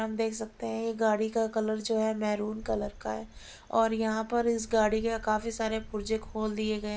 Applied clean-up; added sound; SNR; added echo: none; Stream; 18 dB; none.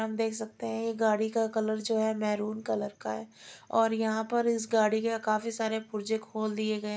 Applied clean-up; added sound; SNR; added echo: none; none; none; none.